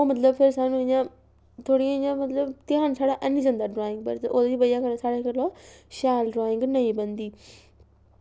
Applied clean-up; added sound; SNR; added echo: none; none; none; none.